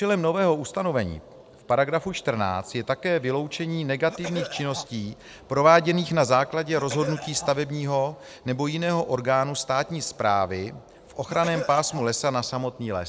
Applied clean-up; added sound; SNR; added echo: none; Cough; 11 dB; none.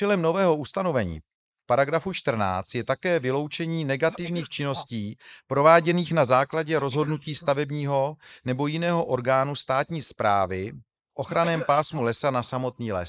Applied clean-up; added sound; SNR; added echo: neural mask model Resemble Enhance denoiser.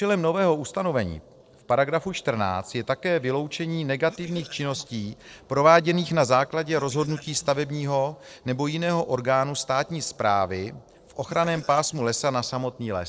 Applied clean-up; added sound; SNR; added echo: neural separator model SepFormer DNS4.